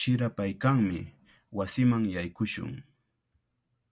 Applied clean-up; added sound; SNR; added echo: none; none; none; none.